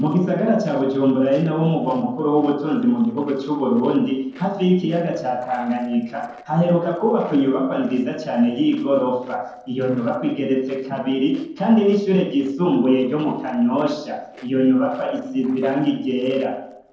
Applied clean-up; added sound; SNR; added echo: neural separator model SepFormer DNS4.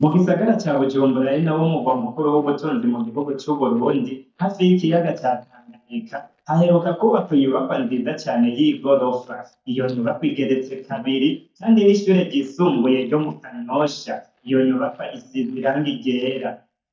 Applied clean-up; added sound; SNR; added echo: neural mask model DeepFilterNet 3.